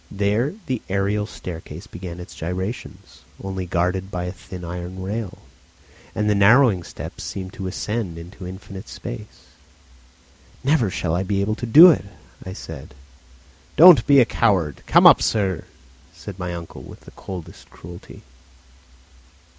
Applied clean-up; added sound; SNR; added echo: none; none; none; none.